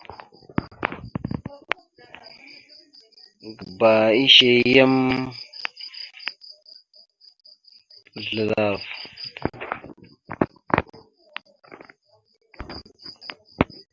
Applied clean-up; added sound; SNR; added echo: none; none; none; none.